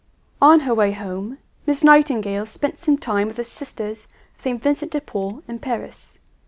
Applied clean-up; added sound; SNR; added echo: none; none; none; none.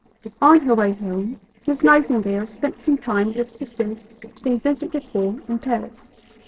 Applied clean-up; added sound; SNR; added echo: neural separator model SepFormer DNS4.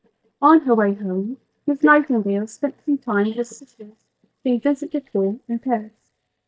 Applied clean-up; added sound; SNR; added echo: neural mask model DeepFilterNet 3.